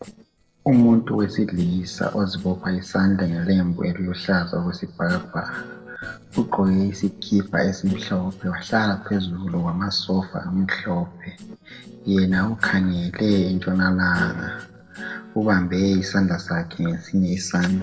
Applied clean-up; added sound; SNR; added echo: neural separator model SepFormer DNS4.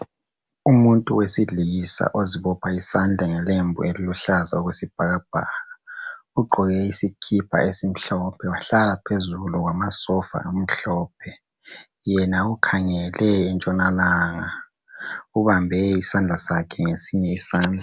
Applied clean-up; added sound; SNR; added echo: none; none; none; none.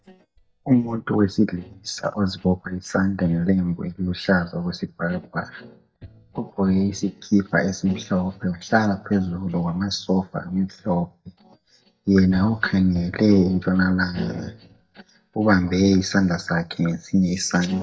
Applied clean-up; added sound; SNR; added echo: neural mask model DeepFilterNet 3.